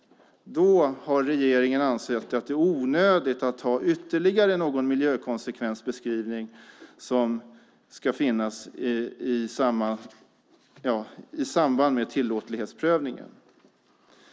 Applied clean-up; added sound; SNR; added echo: none; none; none; none.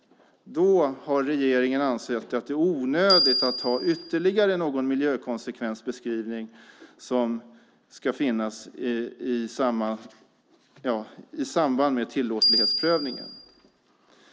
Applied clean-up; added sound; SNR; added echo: none; Bell; 0 dB; none.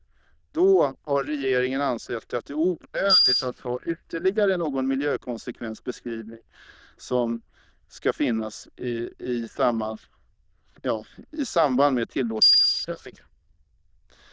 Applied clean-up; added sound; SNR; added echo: neural diffusion model UNIVERSE++.